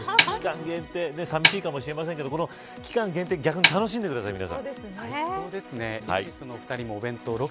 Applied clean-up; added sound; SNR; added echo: none; Snare drum; -3 dB; none.